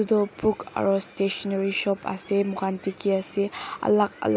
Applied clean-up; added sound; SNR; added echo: none; none; none; none.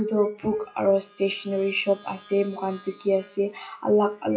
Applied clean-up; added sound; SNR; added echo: classical method WPE with log-MMSE.